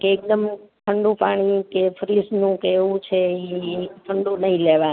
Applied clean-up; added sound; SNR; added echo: none; none; none; none.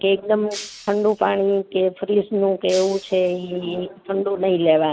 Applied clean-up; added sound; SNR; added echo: none; Shatter; 18 dB; none.